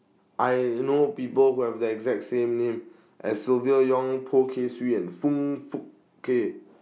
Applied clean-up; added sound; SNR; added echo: none; none; none; none.